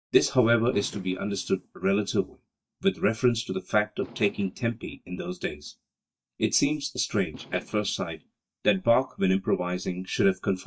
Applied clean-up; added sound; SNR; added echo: neural mask model DeepFilterNet 3.